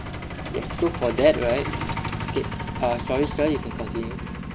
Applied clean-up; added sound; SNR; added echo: none; Truck; 4 dB; none.